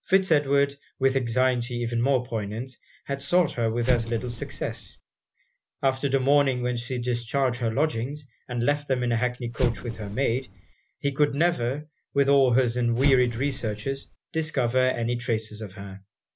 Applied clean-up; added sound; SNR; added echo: none; Explosion; 9 dB; none.